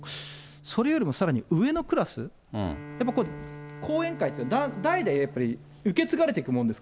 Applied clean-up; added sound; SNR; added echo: none; Bowed string instrument; 16 dB; none.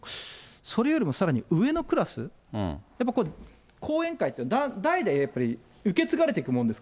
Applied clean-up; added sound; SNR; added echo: none; none; none; none.